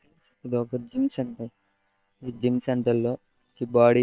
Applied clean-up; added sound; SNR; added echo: neural separator model SepFormer WHAM!.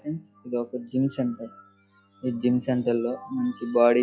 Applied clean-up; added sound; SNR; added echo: classical method log-MMSE.